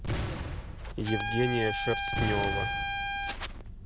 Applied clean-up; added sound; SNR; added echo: none; Boom + Trumpet; 0 dB; none.